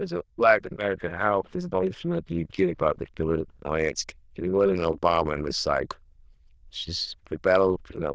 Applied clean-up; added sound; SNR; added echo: neural diffusion model UNIVERSE++.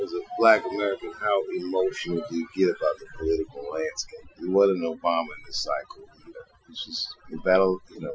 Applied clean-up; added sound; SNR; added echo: classical method Wiener filter.